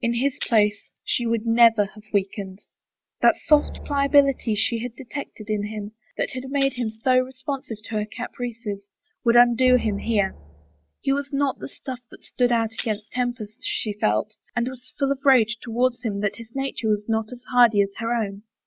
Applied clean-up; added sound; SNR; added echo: none; Drum + Shatter; 15 dB; none.